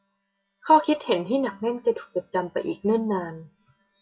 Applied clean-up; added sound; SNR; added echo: classical method WPE with log-MMSE.